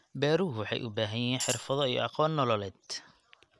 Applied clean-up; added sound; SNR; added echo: none; Tambourine; 3 dB; none.